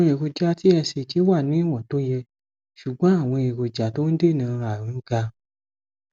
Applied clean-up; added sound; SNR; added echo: none; none; none; none.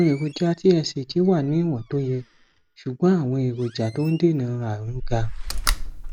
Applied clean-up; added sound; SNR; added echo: none; Slam; 8 dB; none.